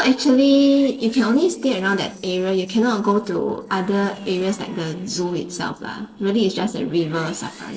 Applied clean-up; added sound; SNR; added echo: neural separator model SepFormer DNS4.